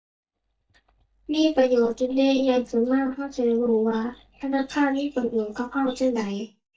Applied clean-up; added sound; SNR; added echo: neural mask model DeepFilterNet 3.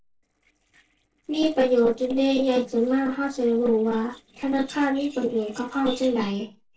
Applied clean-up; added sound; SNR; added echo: neural separator model SepFormer DNS4.